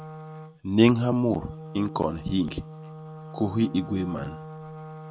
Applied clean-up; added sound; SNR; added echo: none; Wind instrument, woodwind instrument; 14 dB; none.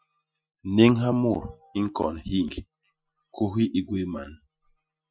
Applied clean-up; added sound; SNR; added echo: classical method Wiener filter.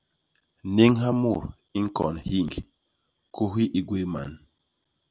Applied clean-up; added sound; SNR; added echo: none; none; none; none.